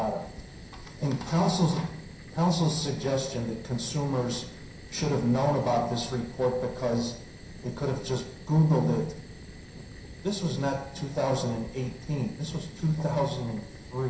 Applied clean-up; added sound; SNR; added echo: none; Fire; 16 dB; reverberation time 0.5 s.